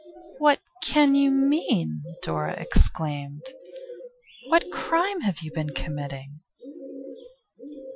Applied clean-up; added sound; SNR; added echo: classical method Wiener filter.